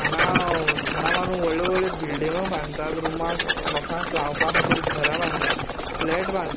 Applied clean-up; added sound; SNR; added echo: none; Wild animals; -2 dB; none.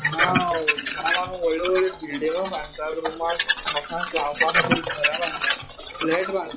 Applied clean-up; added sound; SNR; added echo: classical method log-MMSE.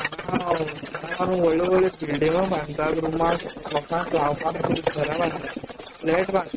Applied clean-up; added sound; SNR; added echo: neural mask model RNNoise.